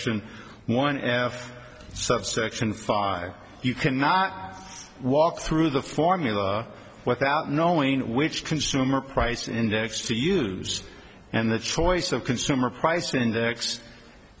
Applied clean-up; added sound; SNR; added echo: none; none; none; none.